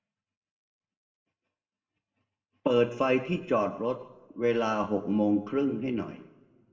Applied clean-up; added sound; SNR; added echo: none; none; none; reverberation time 0.9 s.